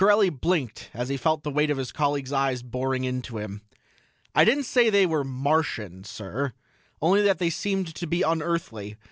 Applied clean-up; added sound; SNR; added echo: none; none; none; none.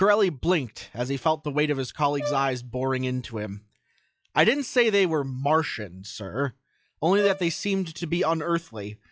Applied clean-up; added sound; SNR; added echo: classical method log-MMSE.